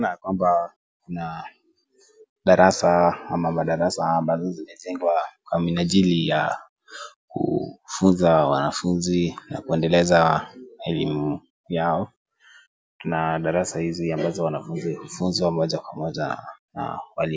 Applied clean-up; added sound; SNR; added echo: none; none; none; none.